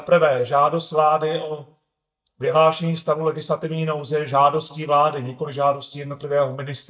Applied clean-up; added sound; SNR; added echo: neural mask model DeepFilterNet 3.